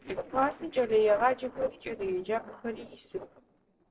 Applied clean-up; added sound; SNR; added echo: neural separator model SepFormer DNS4.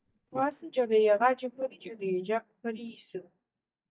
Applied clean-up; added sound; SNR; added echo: neural mask model DeepFilterNet 3.